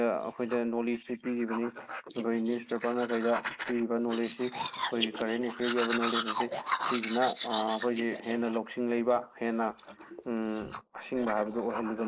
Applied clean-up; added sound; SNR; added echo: neural mask model Resemble Enhance denoiser.